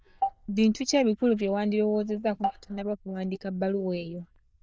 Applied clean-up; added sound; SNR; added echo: neural diffusion model UNIVERSE++.